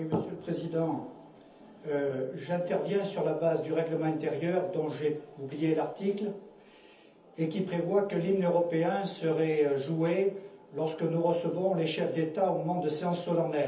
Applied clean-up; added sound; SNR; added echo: none; none; none; reverberation time 0.7 s.